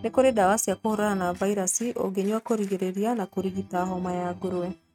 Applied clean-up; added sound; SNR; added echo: neural mask model RNNoise.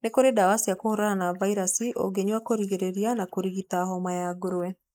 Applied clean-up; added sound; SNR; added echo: neural mask model Resemble Enhance denoiser.